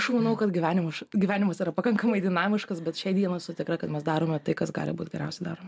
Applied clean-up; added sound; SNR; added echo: none; Cowbell; 17 dB; none.